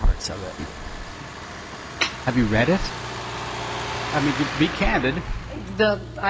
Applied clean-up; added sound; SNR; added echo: none; Truck; 7 dB; none.